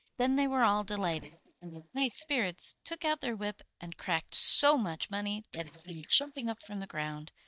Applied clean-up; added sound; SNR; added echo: neural mask model DeepFilterNet 3.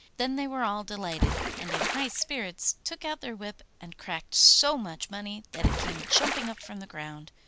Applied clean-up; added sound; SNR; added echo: none; Water / Splash, splatter; 2 dB; none.